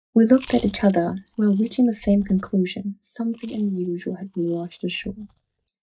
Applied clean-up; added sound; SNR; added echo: neural mask model DeepFilterNet 3.